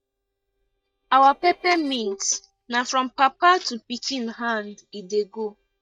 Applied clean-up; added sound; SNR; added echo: neural mask model DeepFilterNet 3.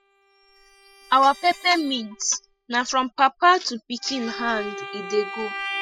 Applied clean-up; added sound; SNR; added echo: classical method spectral subtraction.